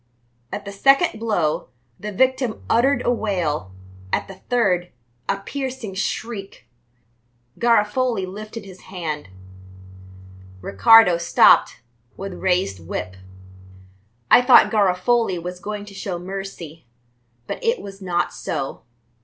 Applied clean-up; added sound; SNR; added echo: none; Bowed string instrument; 17 dB; none.